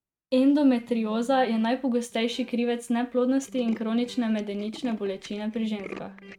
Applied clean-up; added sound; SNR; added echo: neural mask model RNNoise.